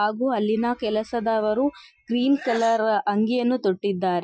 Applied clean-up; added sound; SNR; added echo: classical method Wiener filter.